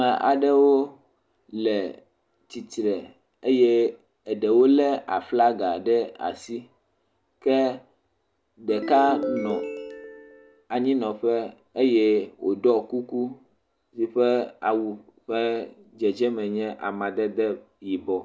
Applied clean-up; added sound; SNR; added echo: none; Ringtone; 7 dB; none.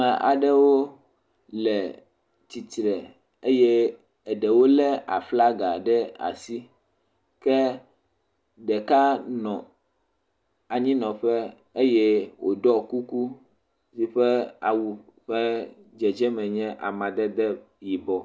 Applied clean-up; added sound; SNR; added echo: none; none; none; none.